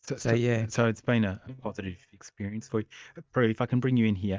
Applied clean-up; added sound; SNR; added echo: neural mask model DeepFilterNet 3.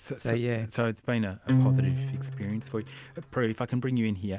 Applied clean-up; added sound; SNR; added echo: none; Acoustic guitar; -1 dB; none.